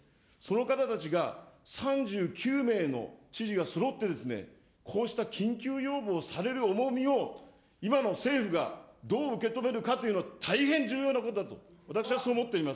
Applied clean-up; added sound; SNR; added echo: none; none; none; none.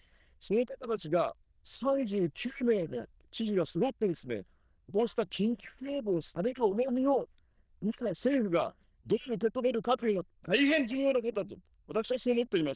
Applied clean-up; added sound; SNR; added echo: neural diffusion model UNIVERSE++.